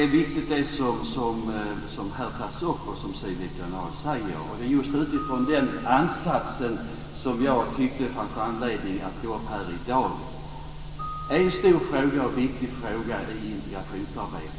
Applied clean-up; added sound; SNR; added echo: none; Keyboard (musical); 20 dB; reverberation time 2.8 s.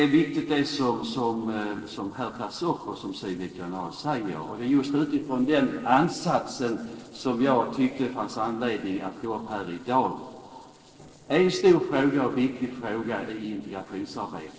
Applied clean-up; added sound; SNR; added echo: neural separator model SepFormer DNS4.